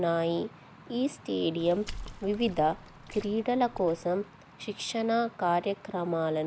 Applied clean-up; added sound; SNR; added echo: none; Water / Splash, splatter; 16 dB; none.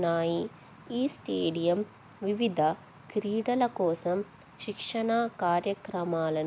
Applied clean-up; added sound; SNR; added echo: none; none; none; none.